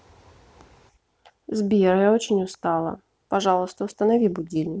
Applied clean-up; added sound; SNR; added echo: none; none; none; none.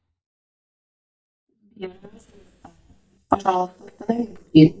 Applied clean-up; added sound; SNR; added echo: neural mask model DeepFilterNet 3.